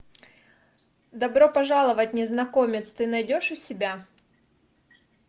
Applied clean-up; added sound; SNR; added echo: none; none; none; none.